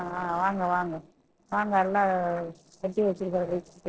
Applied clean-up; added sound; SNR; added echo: neural separator model SepFormer DNS4.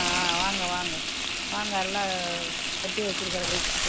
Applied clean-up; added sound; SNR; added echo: none; Frying (food); -3 dB; none.